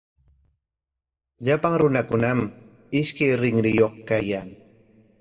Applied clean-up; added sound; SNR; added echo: none; none; none; reverberation time 1.1 s.